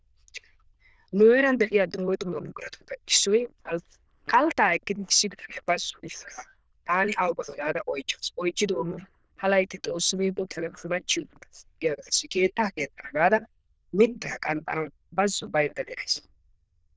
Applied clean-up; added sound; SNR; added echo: neural diffusion model UNIVERSE++.